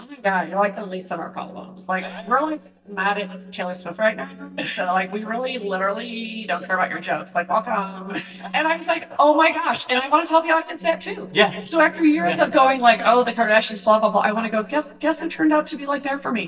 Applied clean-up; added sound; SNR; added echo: neural mask model DeepFilterNet 3.